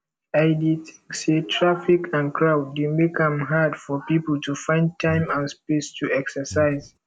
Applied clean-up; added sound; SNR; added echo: none; Breathing; 13 dB; none.